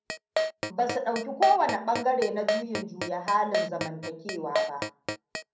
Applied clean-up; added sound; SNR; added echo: none; Keyboard (musical); 4 dB; reverberation time 0.6 s.